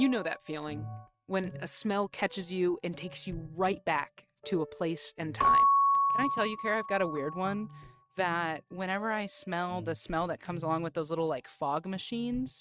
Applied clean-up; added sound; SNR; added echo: neural mask model RNNoise.